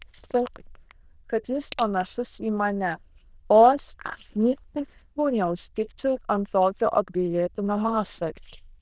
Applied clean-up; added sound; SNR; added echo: neural diffusion model UNIVERSE++.